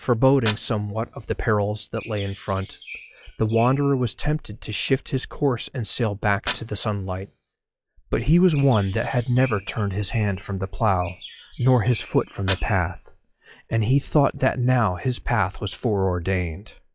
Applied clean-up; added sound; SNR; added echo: classical method log-MMSE.